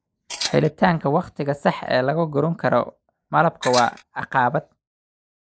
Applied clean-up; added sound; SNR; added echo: neural mask model Resemble Enhance denoiser.